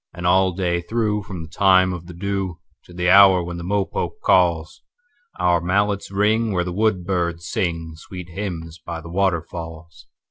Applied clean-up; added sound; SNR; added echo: none; none; none; none.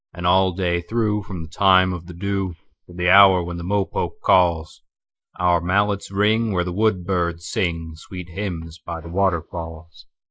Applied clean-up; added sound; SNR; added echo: neural mask model Resemble Enhance denoiser.